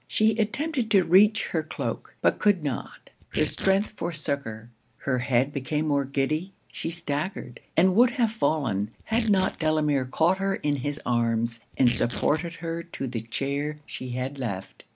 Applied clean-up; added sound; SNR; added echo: none; Tearing; 14 dB; none.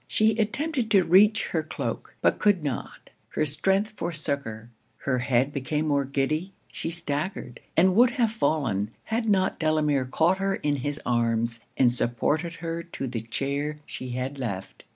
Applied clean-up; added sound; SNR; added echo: none; none; none; none.